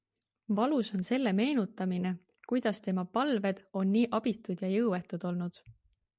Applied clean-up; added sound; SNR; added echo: none; none; none; none.